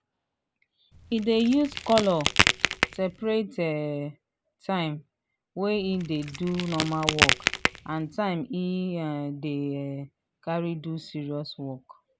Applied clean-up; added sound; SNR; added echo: none; Crack; -1 dB; none.